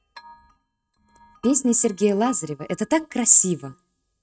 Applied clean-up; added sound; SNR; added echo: neural mask model RNNoise.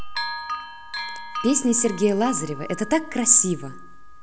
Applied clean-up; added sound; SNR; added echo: none; Bell; 12 dB; none.